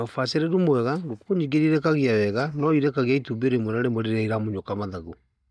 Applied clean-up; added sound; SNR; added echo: neural mask model DeepFilterNet 3.